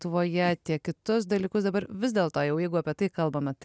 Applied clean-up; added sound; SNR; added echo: none; Whoosh, swoosh, swish; 17 dB; none.